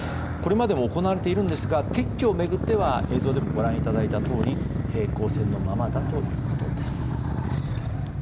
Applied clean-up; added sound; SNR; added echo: none; Motorcycle; 0 dB; none.